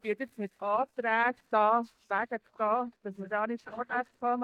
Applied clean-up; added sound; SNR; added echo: neural mask model DeepFilterNet 3.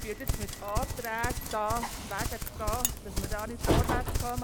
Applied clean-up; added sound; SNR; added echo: none; Train + Livestock, farm animals, working animals; -4 dB; none.